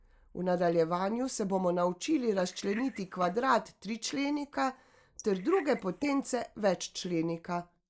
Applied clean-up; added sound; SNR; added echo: neural mask model Resemble Enhance denoiser.